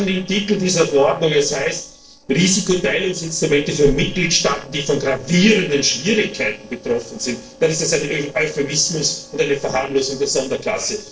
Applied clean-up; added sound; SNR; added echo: neural separator model SepFormer DNS4.